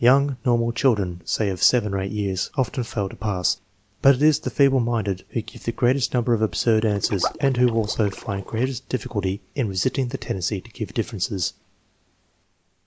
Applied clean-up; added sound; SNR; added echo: neural mask model Resemble Enhance denoiser.